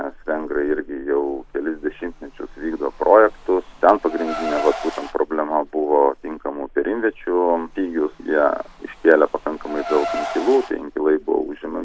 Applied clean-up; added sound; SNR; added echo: none; Car; 14 dB; none.